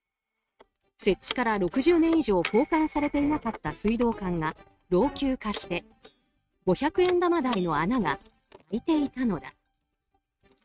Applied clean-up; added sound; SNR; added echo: neural mask model RNNoise.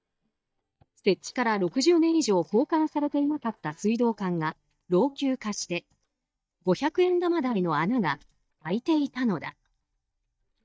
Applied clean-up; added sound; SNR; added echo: neural mask model DeepFilterNet 3.